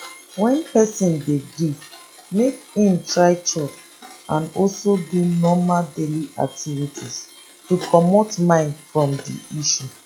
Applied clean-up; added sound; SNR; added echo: classical method log-MMSE.